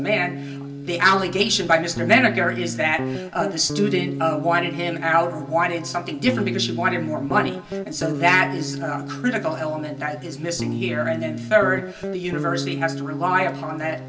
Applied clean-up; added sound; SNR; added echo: none; Guitar; 7 dB; reverberation time 0.3 s.